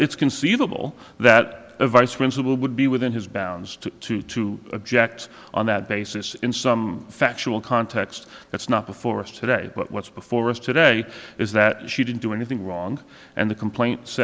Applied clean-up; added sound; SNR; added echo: none; none; none; none.